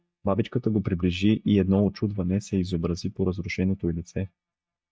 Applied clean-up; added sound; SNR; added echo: neural mask model DeepFilterNet 3.